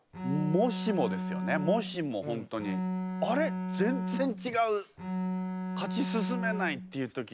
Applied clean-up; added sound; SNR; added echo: none; Bowed string instrument; 2 dB; none.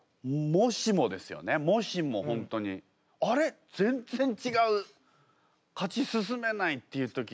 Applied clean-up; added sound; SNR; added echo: none; none; none; none.